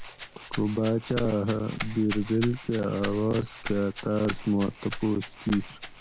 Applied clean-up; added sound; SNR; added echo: none; Rattle (instrument); 10 dB; none.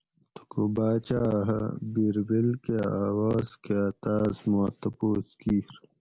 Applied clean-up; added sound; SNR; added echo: none; none; none; none.